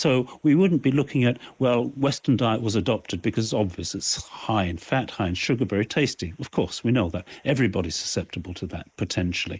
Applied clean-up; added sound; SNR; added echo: neural mask model Resemble Enhance denoiser.